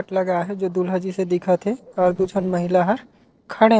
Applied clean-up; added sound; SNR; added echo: neural separator model SepFormer DNS4.